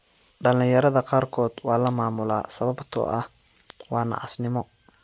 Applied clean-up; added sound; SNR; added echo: none; none; none; none.